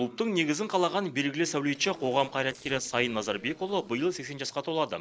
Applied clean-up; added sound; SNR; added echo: neural separator model SepFormer DNS4.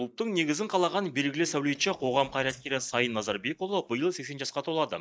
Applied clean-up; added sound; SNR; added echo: neural mask model DeepFilterNet 3.